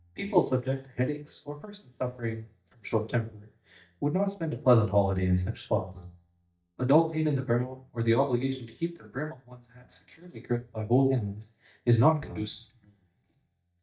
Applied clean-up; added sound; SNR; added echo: neural mask model DeepFilterNet 3.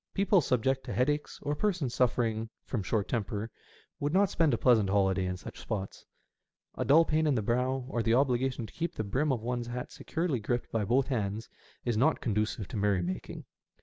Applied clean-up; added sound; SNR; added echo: none; none; none; none.